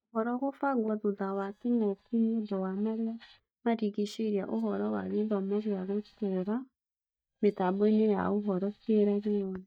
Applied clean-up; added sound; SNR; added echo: neural mask model DeepFilterNet 3.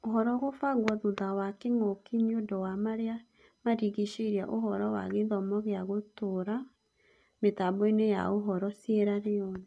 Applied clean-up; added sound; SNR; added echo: none; none; none; none.